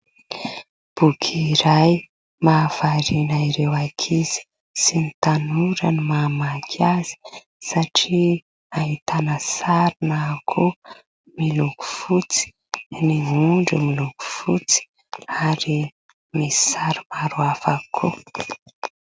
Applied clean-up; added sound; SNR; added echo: none; none; none; none.